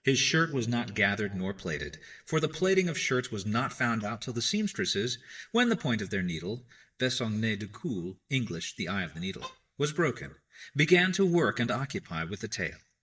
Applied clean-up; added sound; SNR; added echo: neural mask model DeepFilterNet 3.